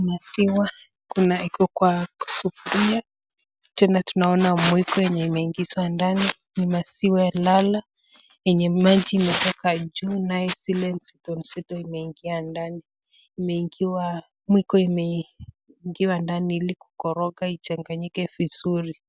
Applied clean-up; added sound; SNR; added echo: none; none; none; none.